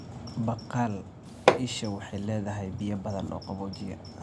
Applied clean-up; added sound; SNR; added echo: none; Hammer; -5 dB; none.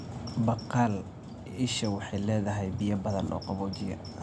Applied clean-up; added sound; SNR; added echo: none; none; none; none.